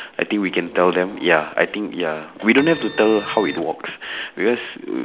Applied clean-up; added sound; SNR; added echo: none; Printer; 12 dB; none.